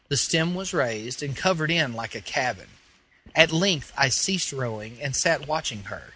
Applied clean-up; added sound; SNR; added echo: none; none; none; none.